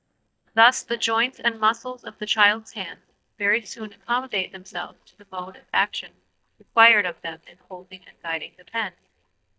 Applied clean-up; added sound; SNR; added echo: neural mask model DeepFilterNet 3.